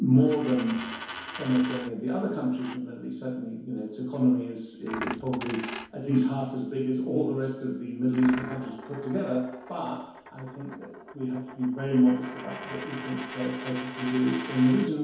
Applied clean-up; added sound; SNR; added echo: none; Coin (dropping); 13 dB; reverberation time 2.2 s.